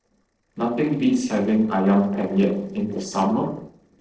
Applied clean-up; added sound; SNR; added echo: neural separator model SepFormer DNS4.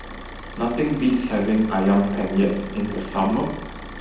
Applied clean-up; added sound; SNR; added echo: none; Idling / Car; 14 dB; reverberation time 0.9 s.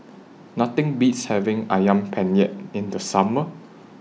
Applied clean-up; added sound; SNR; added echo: none; none; none; none.